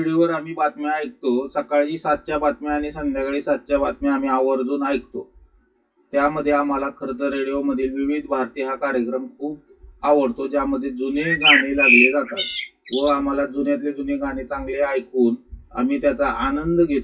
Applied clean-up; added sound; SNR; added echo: classical method WPE with log-MMSE.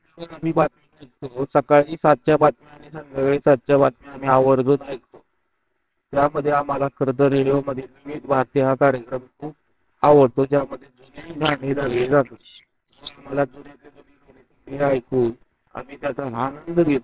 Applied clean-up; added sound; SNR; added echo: neural separator model SepFormer WHAMR!.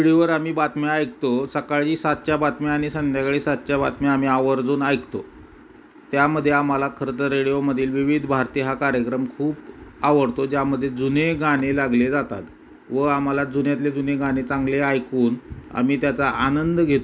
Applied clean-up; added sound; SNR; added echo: none; none; none; none.